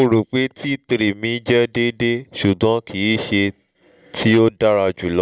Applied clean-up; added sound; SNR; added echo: none; none; none; none.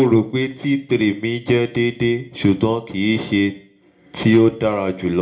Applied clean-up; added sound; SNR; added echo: none; none; none; reverberation time 0.4 s.